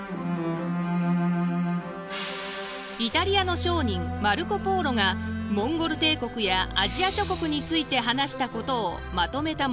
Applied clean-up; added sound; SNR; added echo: none; none; none; none.